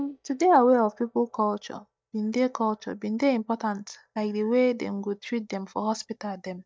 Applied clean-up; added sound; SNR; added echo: neural mask model DeepFilterNet 3.